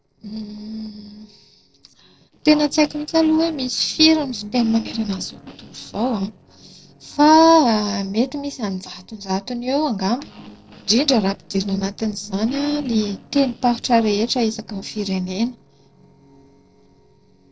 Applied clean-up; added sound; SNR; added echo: neural separator model SepFormer DNS4.